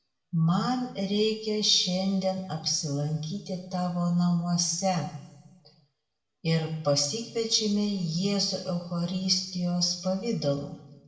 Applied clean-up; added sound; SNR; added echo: none; none; none; reverberation time 0.8 s.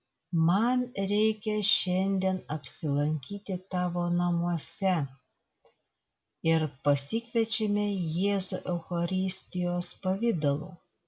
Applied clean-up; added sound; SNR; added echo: none; none; none; none.